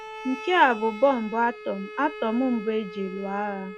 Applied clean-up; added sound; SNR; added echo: none; Bowed string instrument; 14 dB; none.